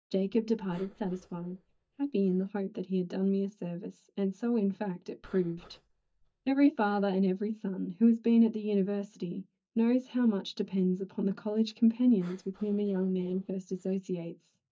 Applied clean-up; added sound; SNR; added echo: neural mask model DeepFilterNet 3.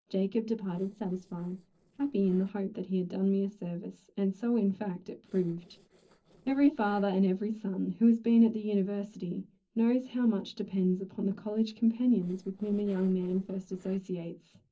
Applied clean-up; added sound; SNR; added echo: neural separator model SepFormer DNS4.